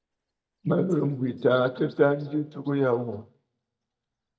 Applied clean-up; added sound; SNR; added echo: neural mask model DeepFilterNet 3.